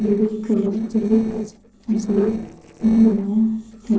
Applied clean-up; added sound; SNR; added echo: neural separator model SepFormer DNS4.